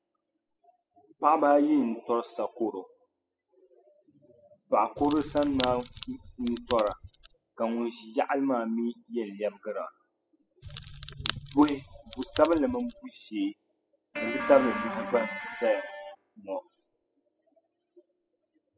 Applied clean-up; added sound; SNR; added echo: classical method spectral subtraction.